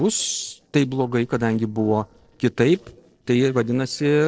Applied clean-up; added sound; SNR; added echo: neural separator model SepFormer DNS4.